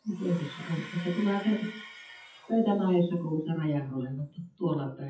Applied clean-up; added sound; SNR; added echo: classical method WPE with log-MMSE.